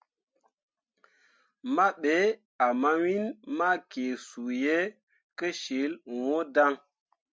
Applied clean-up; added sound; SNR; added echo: none; none; none; none.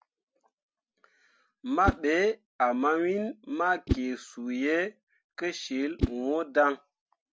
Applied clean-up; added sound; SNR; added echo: none; Whoosh, swoosh, swish; 8 dB; none.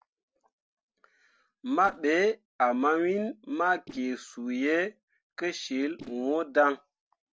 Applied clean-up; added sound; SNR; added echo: neural separator model SepFormer DNS4.